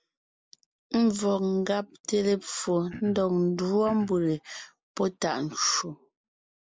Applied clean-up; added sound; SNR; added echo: neural mask model Resemble Enhance denoiser.